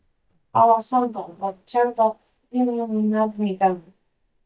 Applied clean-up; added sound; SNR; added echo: neural mask model DeepFilterNet 3.